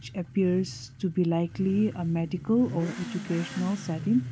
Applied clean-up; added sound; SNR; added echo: none; Motorcycle / Accelerating, revving, vroom; 11 dB; none.